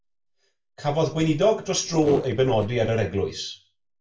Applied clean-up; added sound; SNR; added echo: neural separator model SepFormer DNS4.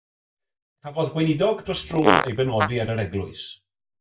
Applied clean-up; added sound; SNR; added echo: neural mask model DeepFilterNet 3.